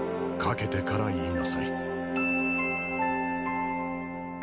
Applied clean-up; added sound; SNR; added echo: none; none; none; none.